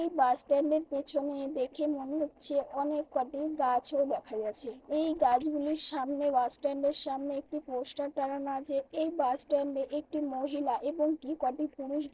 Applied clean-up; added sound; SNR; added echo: neural separator model SepFormer DNS4.